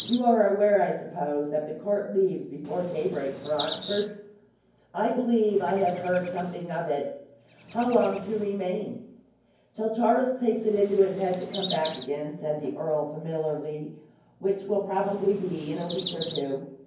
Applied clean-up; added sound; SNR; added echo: none; Chirp, tweet; 16 dB; reverberation time 0.9 s.